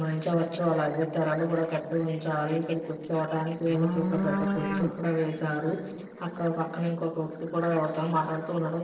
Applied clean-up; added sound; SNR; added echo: neural separator model SepFormer DNS4.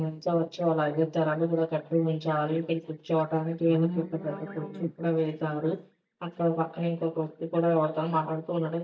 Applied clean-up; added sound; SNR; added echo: neural mask model DeepFilterNet 3.